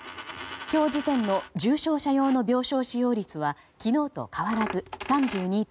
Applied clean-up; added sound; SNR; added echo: none; Coin (dropping); 14 dB; none.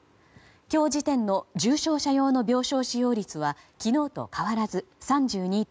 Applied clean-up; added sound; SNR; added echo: none; none; none; none.